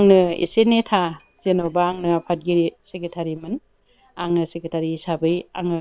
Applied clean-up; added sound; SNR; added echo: neural separator model SepFormer WHAM!.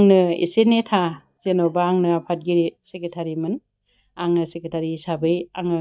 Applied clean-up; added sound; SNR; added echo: neural mask model DeepFilterNet 3.